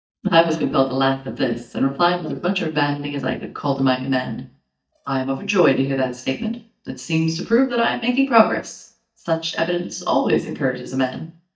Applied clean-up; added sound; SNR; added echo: neural mask model DeepFilterNet 3.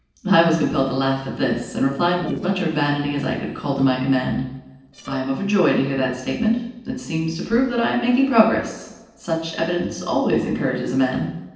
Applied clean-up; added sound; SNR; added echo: neural separator model SepFormer DNS4.